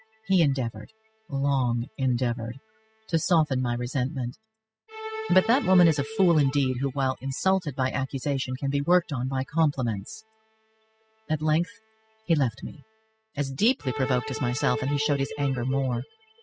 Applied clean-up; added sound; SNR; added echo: classical method spectral subtraction.